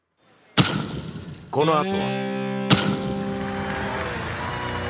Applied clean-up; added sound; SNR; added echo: none; Guitar + Explosion; -4 dB; none.